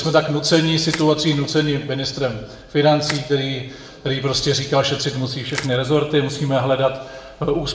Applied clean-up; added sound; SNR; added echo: none; Crushing; 17 dB; reverberation time 0.8 s.